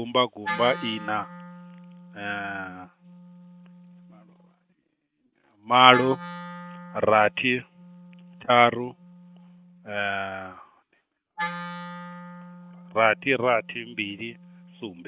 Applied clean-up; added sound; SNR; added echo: neural mask model RNNoise.